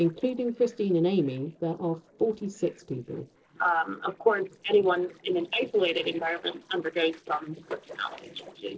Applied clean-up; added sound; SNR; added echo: neural separator model SepFormer DNS4.